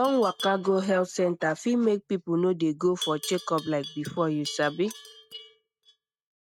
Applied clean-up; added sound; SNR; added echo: neural mask model RNNoise.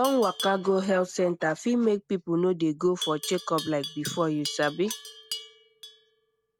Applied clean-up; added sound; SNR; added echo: none; Livestock, farm animals, working animals; 14 dB; none.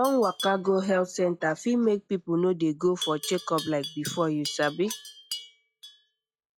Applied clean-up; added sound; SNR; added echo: classical method log-MMSE.